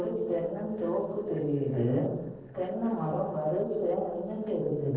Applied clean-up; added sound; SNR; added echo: neural separator model SepFormer DNS4.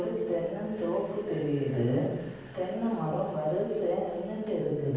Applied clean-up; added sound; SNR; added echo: none; Vehicle; 19 dB; reverberation time 1.2 s.